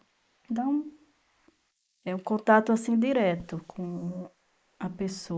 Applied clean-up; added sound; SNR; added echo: neural mask model Resemble Enhance denoiser.